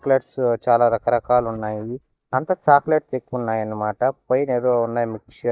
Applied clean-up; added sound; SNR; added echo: neural mask model DeepFilterNet 3.